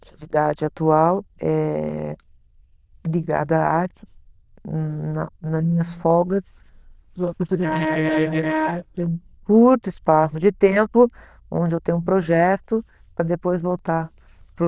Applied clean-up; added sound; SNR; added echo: neural diffusion model UNIVERSE++.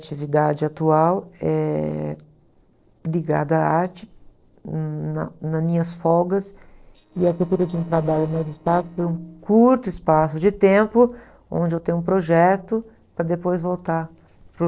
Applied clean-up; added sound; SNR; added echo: neural separator model SepFormer DNS4.